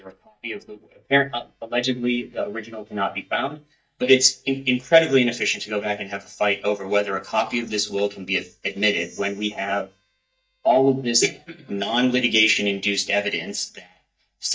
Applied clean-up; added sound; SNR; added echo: neural mask model DeepFilterNet 3.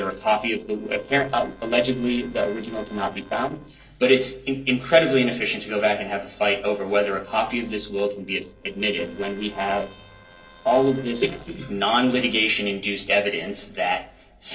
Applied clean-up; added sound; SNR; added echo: neural separator model SepFormer DNS4.